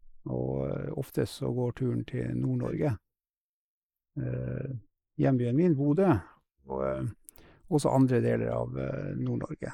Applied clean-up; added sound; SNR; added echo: neural mask model Resemble Enhance denoiser.